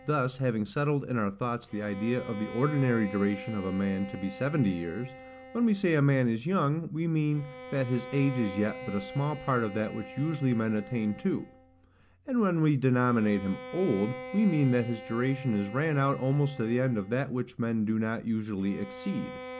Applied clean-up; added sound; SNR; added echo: none; Bowed string instrument; 16 dB; none.